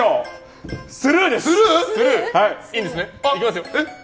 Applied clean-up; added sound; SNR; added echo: none; none; none; none.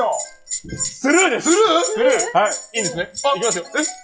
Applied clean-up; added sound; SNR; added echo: classical method WPE with log-MMSE.